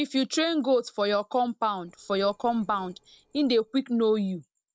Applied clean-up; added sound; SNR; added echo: neural separator model SepFormer DNS4.